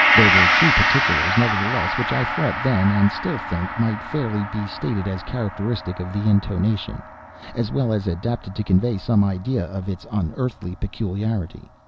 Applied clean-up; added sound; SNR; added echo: none; Gong; 2 dB; none.